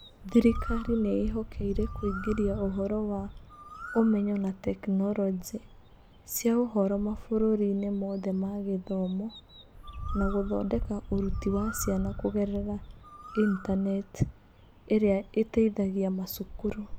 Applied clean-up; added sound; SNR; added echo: none; Bird; 10 dB; none.